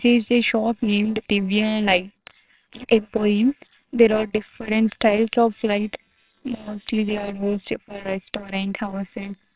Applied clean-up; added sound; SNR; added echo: neural separator model SepFormer WHAMR!.